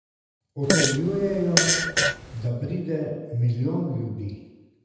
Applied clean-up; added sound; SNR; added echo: none; Fart; -3 dB; reverberation time 1.0 s.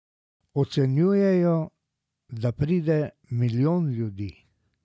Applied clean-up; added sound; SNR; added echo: none; none; none; none.